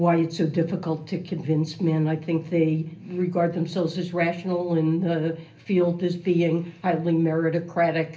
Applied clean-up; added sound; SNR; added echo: none; none; none; reverberation time 0.3 s.